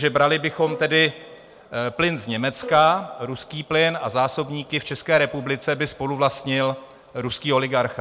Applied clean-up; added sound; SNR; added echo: none; Bowed string instrument; 16 dB; none.